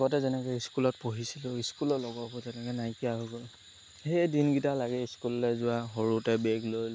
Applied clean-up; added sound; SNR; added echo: none; none; none; none.